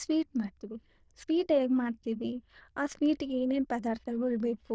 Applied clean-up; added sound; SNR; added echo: neural diffusion model UNIVERSE++.